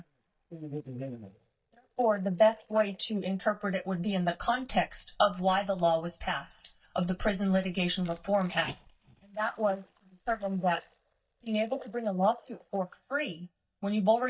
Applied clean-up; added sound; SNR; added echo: neural mask model DeepFilterNet 3.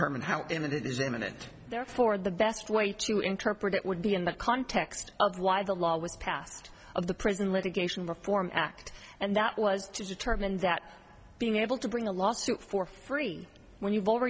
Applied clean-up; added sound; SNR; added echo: none; none; none; none.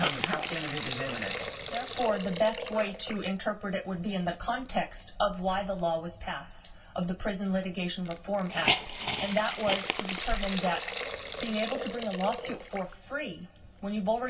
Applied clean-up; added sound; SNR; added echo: none; Hiss; 3 dB; reverberation time 0.2 s.